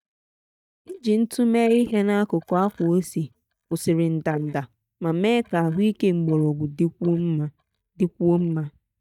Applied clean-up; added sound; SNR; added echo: neural mask model DeepFilterNet 3.